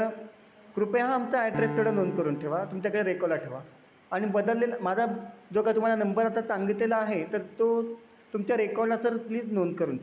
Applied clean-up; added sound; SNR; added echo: none; Piano; 13 dB; none.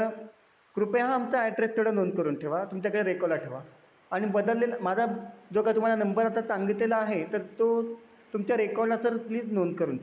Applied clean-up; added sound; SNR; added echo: neural mask model Resemble Enhance denoiser.